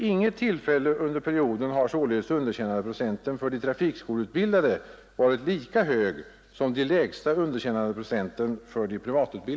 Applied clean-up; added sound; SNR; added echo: none; none; none; none.